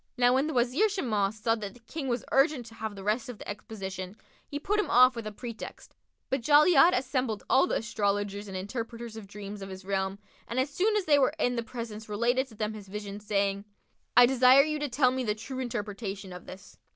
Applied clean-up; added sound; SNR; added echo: none; none; none; none.